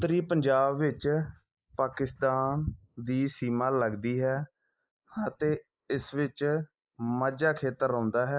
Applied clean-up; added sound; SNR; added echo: neural mask model Resemble Enhance denoiser.